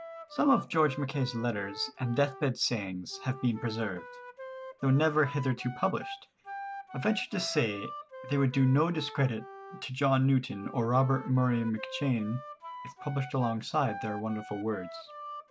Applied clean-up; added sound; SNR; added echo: none; Wind instrument, woodwind instrument; 14 dB; none.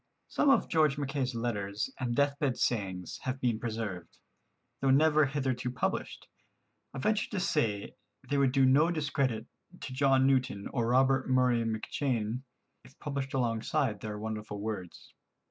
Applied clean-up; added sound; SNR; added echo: none; none; none; none.